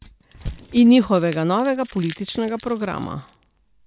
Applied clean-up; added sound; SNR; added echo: none; Crumpling, crinkling / Crushing; 19 dB; none.